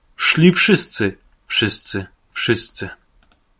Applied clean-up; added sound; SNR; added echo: none; none; none; none.